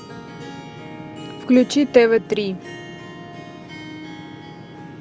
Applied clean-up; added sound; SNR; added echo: none; Harp; 16 dB; none.